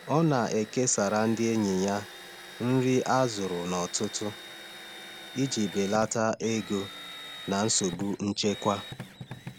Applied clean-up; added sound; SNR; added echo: none; Drill; 15 dB; none.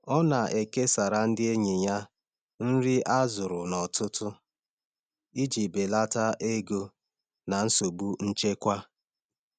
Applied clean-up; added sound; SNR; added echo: none; none; none; none.